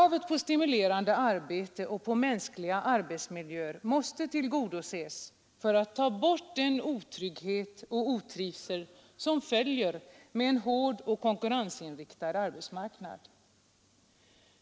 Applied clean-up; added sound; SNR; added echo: none; none; none; none.